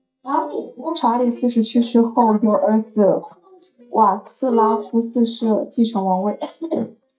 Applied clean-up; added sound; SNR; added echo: neural mask model DeepFilterNet 3.